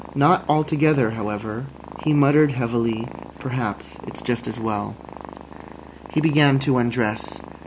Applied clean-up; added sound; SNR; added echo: none; Purr; 16 dB; none.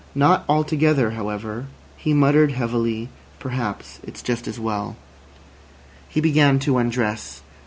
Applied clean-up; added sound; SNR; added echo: none; none; none; none.